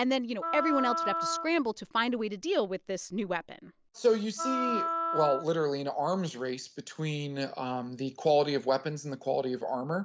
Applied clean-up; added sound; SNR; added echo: none; Wind instrument, woodwind instrument; 3 dB; none.